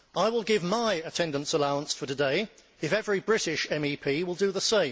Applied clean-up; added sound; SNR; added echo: none; none; none; none.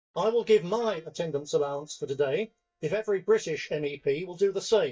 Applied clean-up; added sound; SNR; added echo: neural mask model DeepFilterNet 3.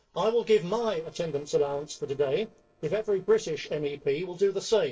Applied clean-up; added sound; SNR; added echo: neural separator model SepFormer DNS4.